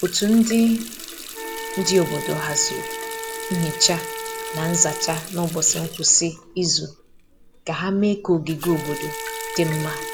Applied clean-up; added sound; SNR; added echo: none; Water tap, faucet + Wind instrument, woodwind instrument; 9 dB; none.